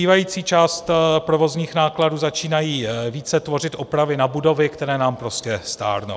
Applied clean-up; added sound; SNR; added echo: none; none; none; none.